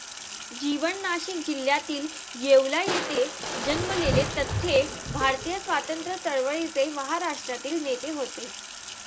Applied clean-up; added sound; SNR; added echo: none; Crushing + Sink (filling or washing); 7 dB; none.